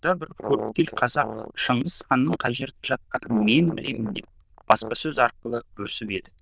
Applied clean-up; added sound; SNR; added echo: neural diffusion model UNIVERSE++.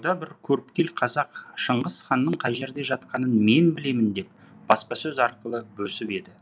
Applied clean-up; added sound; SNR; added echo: none; none; none; none.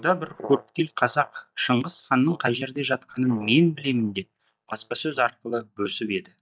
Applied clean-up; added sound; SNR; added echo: neural mask model DeepFilterNet 3.